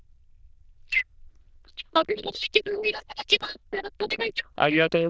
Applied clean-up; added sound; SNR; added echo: neural diffusion model UNIVERSE++.